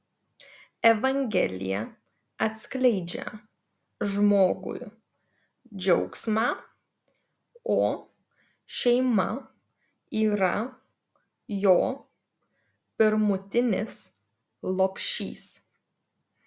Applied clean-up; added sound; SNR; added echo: none; none; none; none.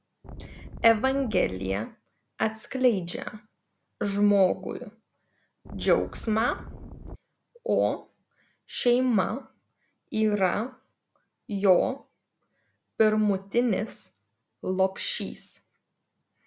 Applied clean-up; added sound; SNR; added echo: none; Wind; 12 dB; none.